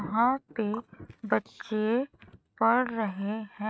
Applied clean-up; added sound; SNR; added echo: neural mask model RNNoise.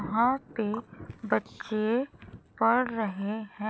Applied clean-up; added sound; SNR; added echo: none; Thunder; 19 dB; none.